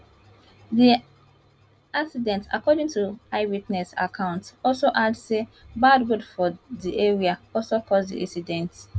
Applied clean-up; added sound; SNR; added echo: none; none; none; none.